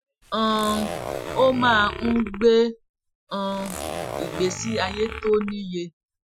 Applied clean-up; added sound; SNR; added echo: classical method Wiener filter.